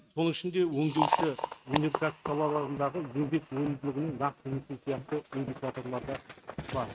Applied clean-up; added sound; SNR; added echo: neural mask model RNNoise.